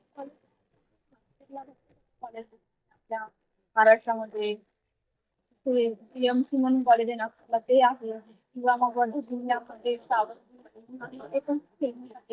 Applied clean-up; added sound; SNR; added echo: neural mask model DeepFilterNet 3.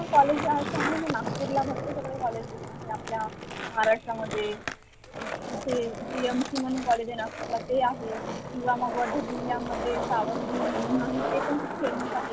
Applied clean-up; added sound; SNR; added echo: none; Skateboard; 4 dB; none.